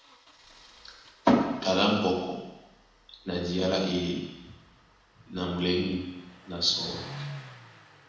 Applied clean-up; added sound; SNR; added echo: none; Engine starting; 19 dB; reverberation time 1.1 s.